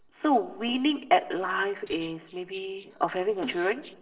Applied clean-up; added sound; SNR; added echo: neural separator model SepFormer DNS4.